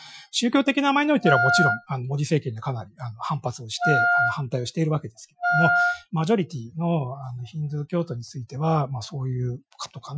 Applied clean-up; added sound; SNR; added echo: classical method Wiener filter.